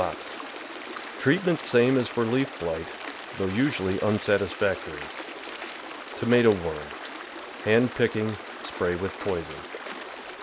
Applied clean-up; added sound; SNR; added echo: none; Stream; 11 dB; none.